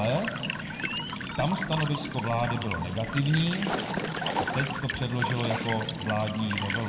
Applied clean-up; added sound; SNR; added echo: none; Walk, footsteps / Stream / Trickle, dribble / Chirp, tweet; 2 dB; reverberation time 1.4 s.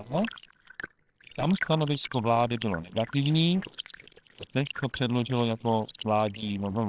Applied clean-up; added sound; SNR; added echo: neural separator model SepFormer WHAMR!.